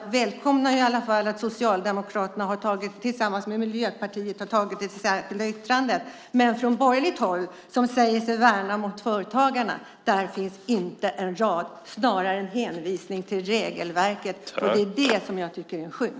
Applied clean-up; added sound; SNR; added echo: none; none; none; none.